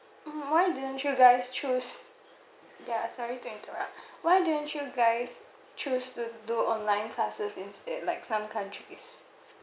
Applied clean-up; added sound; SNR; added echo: none; none; none; none.